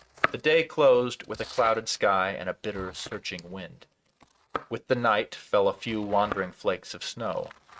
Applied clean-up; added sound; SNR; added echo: neural mask model RNNoise.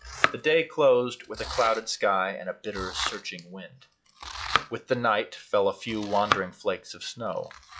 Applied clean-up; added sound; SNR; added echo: classical method log-MMSE.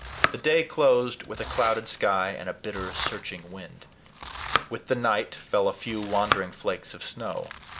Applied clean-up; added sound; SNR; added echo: none; Domestic sounds, home sounds; 6 dB; none.